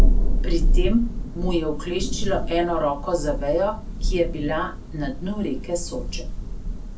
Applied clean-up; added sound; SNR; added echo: none; Thunder; -4 dB; none.